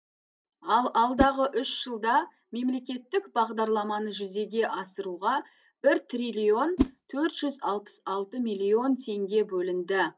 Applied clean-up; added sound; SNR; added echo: none; Whoosh, swoosh, swish; 7 dB; none.